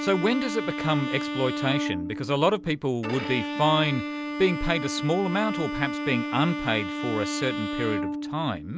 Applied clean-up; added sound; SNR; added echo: none; Bowed string instrument; 4 dB; none.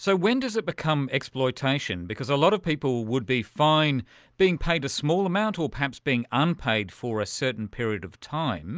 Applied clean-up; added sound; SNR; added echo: none; none; none; none.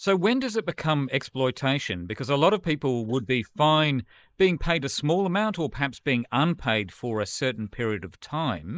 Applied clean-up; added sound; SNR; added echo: neural mask model Resemble Enhance denoiser.